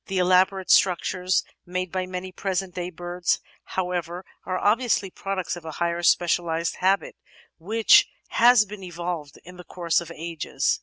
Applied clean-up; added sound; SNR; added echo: none; none; none; none.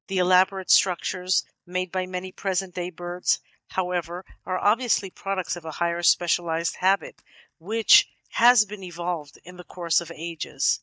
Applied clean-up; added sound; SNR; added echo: neural mask model DeepFilterNet 3.